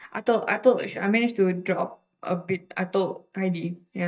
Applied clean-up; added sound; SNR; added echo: neural mask model DeepFilterNet 3.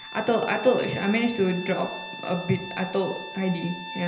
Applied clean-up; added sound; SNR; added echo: none; Bowed string instrument; 12 dB; reverberation time 1.4 s.